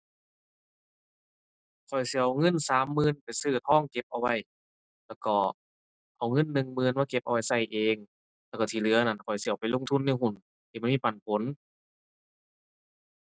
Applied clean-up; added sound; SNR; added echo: none; none; none; none.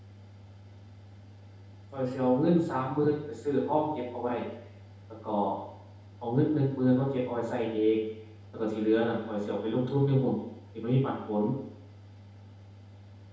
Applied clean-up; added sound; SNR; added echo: none; Mechanical fan; 19 dB; reverberation time 2.0 s.